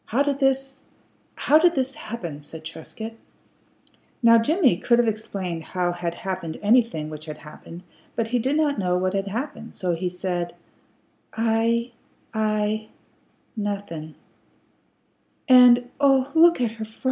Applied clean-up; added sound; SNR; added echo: none; none; none; none.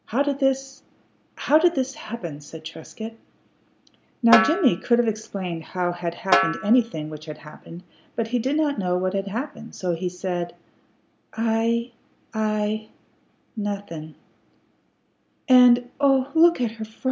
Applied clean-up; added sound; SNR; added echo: none; Snare drum; 4 dB; none.